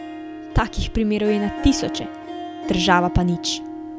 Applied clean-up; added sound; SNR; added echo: none; Harp; 9 dB; none.